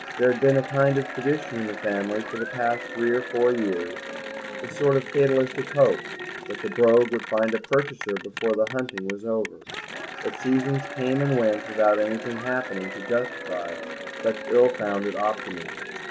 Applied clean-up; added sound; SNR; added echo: none; Applause / Cheering; 10 dB; none.